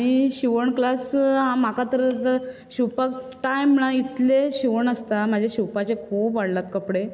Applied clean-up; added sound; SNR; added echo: none; none; none; none.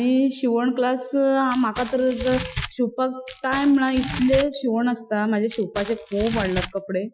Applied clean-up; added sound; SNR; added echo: classical method Wiener filter.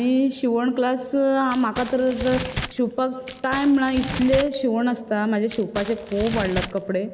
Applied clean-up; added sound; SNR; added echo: none; Crumpling, crinkling; 10 dB; none.